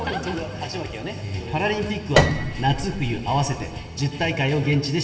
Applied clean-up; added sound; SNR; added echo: none; Piano; 0 dB; reverberation time 1.9 s.